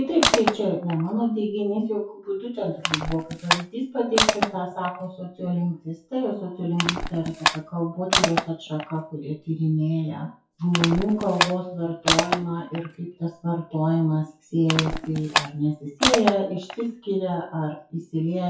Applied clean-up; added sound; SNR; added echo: classical method WPE with log-MMSE.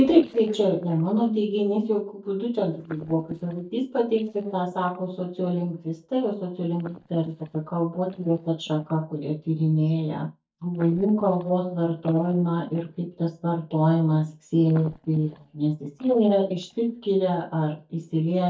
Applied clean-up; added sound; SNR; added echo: neural mask model DeepFilterNet 3.